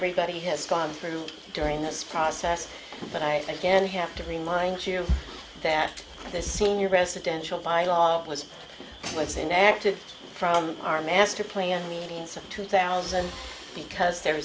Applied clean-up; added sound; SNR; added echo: none; none; none; none.